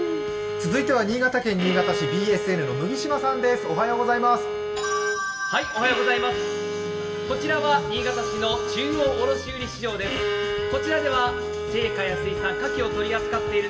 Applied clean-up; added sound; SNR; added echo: none; Bowed string instrument; 3 dB; reverberation time 1.0 s.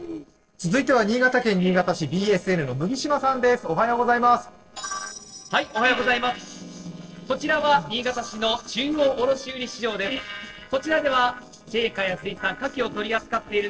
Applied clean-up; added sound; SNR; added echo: neural separator model SepFormer DNS4.